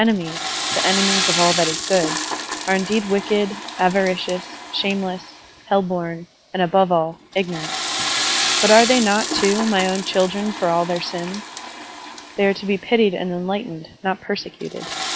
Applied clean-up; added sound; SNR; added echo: none; Toilet flush / Water; 5 dB; none.